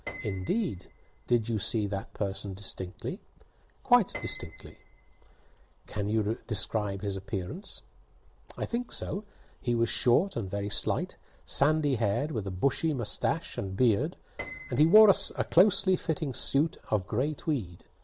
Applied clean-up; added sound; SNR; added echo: none; Piano; 18 dB; none.